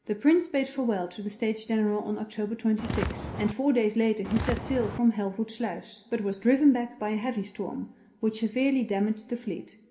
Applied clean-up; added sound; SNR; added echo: none; Walk, footsteps; 5 dB; reverberation time 2.8 s.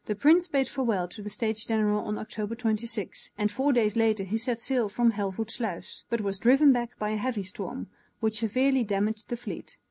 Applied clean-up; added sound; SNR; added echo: none; none; none; none.